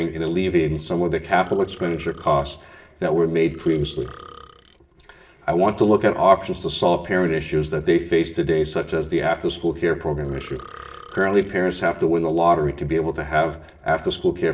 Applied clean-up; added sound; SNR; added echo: neural separator model SepFormer DNS4.